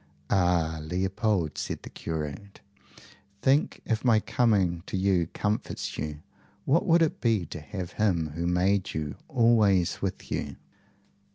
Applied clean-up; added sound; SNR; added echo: none; none; none; none.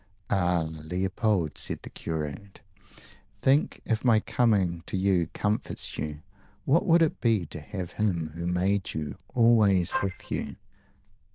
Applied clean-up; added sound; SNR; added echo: neural diffusion model UNIVERSE++.